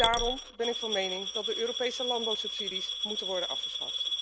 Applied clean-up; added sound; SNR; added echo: none; Coin (dropping) / Glass; 0 dB; none.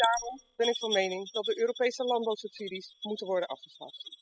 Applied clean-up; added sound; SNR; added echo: classical method spectral subtraction.